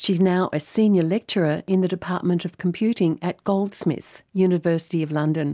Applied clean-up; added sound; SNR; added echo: none; none; none; none.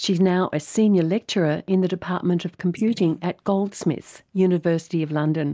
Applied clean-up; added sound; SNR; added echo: neural mask model Resemble Enhance denoiser.